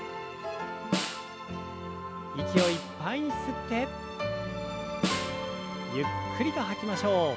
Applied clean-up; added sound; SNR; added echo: none; Snare drum; 5 dB; none.